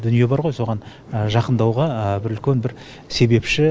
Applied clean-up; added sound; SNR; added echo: none; none; none; none.